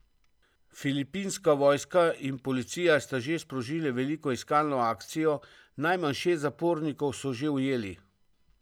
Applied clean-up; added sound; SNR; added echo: none; none; none; none.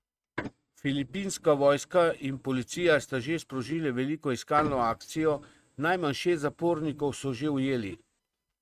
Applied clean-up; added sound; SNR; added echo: neural mask model RNNoise.